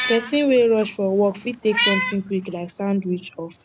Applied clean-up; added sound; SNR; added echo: none; Meow; 7 dB; none.